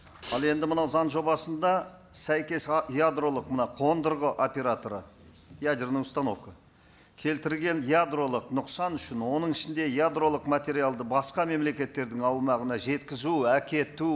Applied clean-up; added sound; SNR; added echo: none; none; none; none.